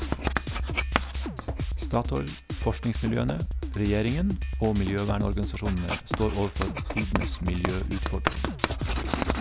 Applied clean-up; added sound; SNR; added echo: none; Drum kit + Writing; 0 dB; none.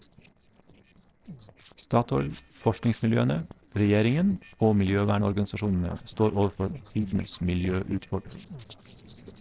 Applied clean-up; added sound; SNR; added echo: neural separator model SepFormer DNS4.